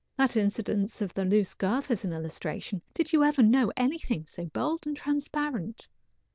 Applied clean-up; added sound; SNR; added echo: none; none; none; none.